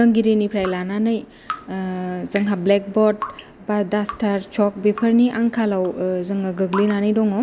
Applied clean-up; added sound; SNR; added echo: none; Drip; 17 dB; none.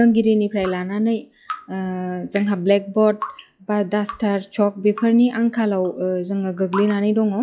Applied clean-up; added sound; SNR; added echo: classical method log-MMSE.